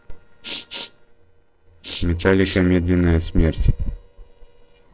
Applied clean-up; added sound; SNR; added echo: neural separator model SepFormer DNS4.